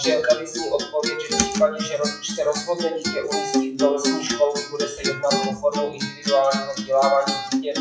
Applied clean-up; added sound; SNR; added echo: classical method WPE with log-MMSE.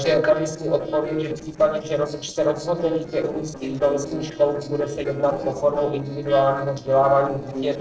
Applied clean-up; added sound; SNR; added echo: neural separator model SepFormer DNS4.